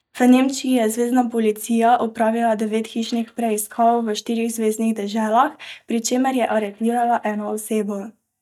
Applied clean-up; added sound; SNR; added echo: neural mask model DeepFilterNet 3.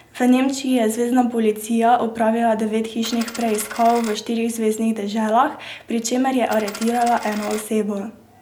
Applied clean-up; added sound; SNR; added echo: none; Coin (dropping); 14 dB; none.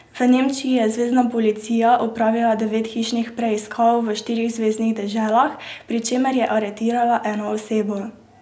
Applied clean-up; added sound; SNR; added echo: none; none; none; none.